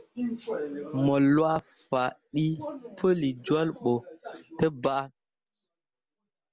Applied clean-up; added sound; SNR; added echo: none; none; none; none.